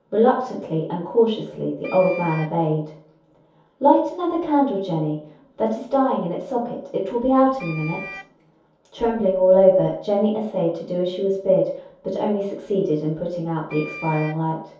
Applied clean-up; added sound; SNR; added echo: none; Wind instrument, woodwind instrument; 16 dB; reverberation time 0.6 s.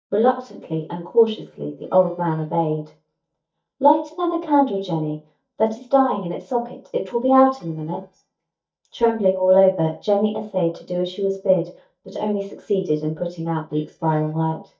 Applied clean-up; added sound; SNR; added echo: neural mask model DeepFilterNet 3.